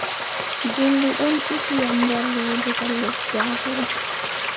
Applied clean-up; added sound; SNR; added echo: none; Frying (food); 0 dB; none.